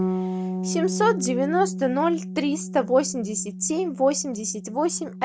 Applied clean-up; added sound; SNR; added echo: none; Bass guitar; 6 dB; none.